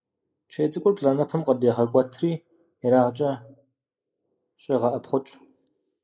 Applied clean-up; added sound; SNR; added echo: neural mask model Resemble Enhance denoiser.